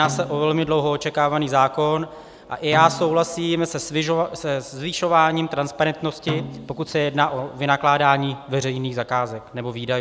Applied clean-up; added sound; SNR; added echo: none; Snare drum; 15 dB; none.